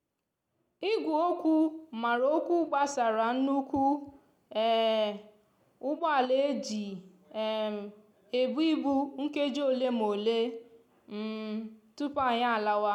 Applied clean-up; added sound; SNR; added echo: none; none; none; none.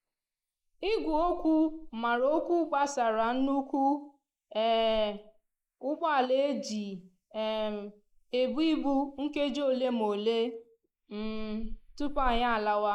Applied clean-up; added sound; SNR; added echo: neural mask model Resemble Enhance denoiser.